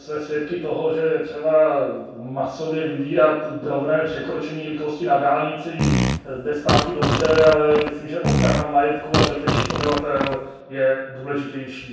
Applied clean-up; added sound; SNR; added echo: none; Fart; 1 dB; reverberation time 0.7 s.